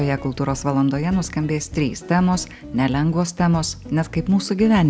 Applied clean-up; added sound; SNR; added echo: none; none; none; none.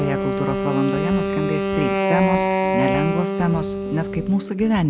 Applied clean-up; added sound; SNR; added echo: none; Wind instrument, woodwind instrument; 0 dB; none.